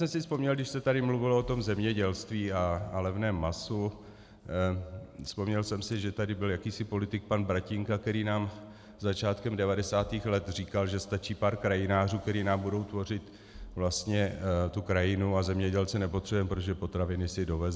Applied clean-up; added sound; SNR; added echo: none; none; none; none.